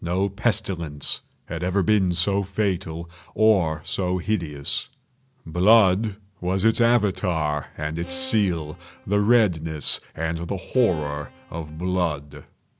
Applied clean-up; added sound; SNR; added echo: none; Bowed string instrument; 19 dB; none.